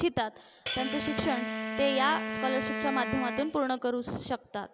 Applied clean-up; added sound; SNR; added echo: none; Wind instrument, woodwind instrument + Hi-hat; 4 dB; none.